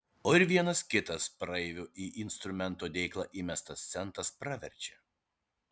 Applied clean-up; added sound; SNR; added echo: none; none; none; none.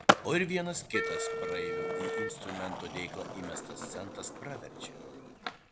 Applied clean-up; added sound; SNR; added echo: none; Wind instrument, woodwind instrument + Skateboard; -4 dB; none.